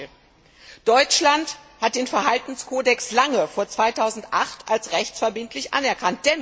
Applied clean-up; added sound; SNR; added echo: none; none; none; none.